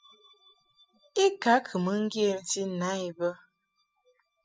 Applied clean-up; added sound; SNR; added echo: classical method spectral subtraction.